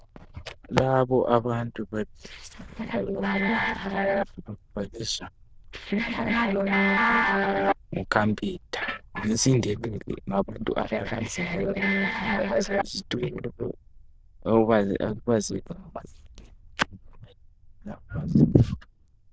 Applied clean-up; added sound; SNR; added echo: neural diffusion model UNIVERSE++.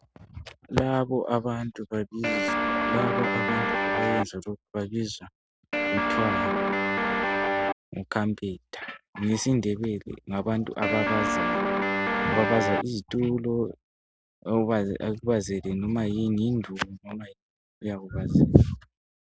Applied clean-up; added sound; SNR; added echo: none; Guitar; -3 dB; none.